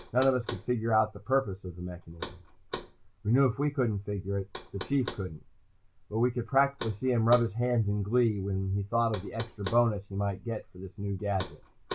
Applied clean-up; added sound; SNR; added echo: none; Knock; 16 dB; none.